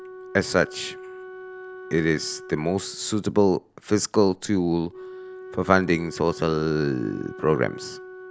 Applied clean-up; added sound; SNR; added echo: none; Wind instrument, woodwind instrument; 16 dB; none.